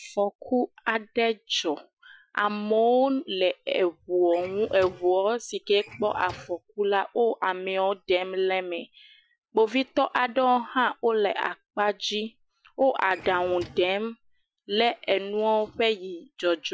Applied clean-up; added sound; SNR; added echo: classical method Wiener filter.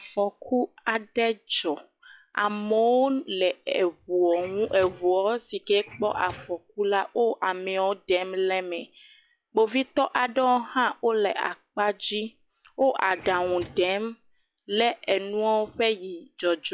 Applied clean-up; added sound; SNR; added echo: classical method log-MMSE.